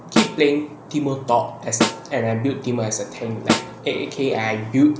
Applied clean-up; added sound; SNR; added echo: none; Snare drum; 5 dB; none.